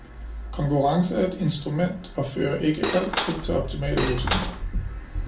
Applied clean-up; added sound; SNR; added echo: none; Cutlery, silverware / Dishes, pots, and pans; 1 dB; reverberation time 0.3 s.